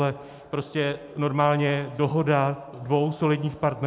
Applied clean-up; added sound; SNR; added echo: none; none; none; none.